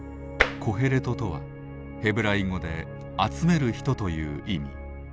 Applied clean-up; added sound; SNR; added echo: none; Tap; 0 dB; none.